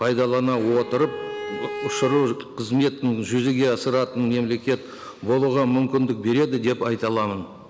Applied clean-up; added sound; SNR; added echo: none; Bowed string instrument; 11 dB; none.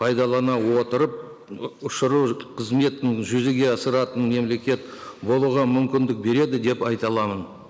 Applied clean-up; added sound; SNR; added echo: neural mask model Resemble Enhance denoiser.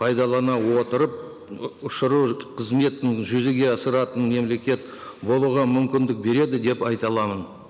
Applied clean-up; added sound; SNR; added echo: none; none; none; none.